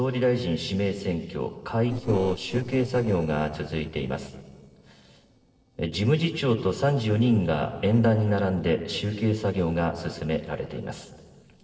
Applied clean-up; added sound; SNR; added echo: neural separator model SepFormer DNS4.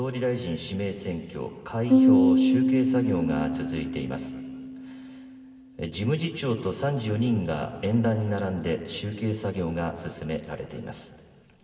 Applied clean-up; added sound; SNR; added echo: none; Piano; -1 dB; reverberation time 2.3 s.